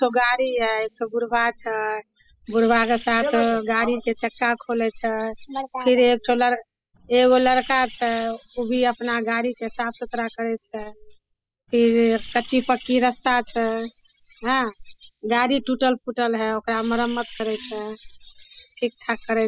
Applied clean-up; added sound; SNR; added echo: classical method spectral subtraction.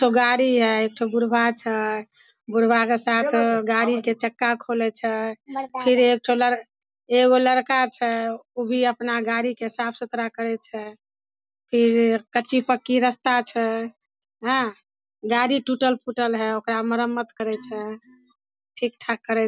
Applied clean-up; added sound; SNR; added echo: none; none; none; none.